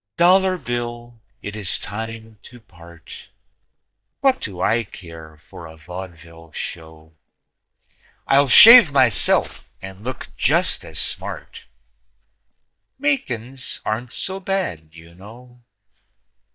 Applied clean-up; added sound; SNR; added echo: neural mask model DeepFilterNet 3.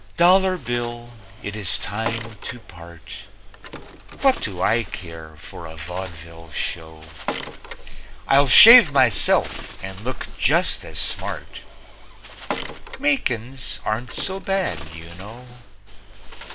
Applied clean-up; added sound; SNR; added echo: none; Bird; 13 dB; none.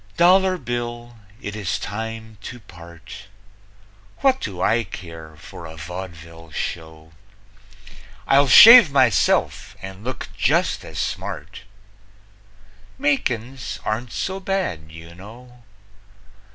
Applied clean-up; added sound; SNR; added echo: none; none; none; none.